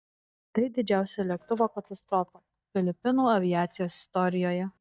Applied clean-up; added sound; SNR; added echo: neural mask model DeepFilterNet 3.